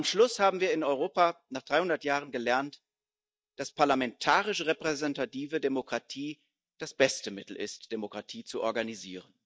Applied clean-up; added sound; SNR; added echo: neural mask model DeepFilterNet 3.